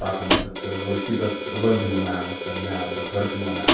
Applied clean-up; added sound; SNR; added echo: none; Hi-hat; 1 dB; reverberation time 0.7 s.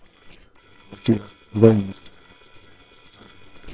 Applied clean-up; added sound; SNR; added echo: neural separator model SepFormer WHAMR!.